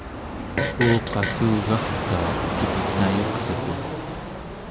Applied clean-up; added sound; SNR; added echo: none; Fixed-wing aircraft, airplane + Fart; -1 dB; none.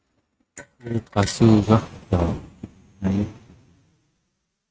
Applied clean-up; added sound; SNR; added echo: neural mask model RNNoise.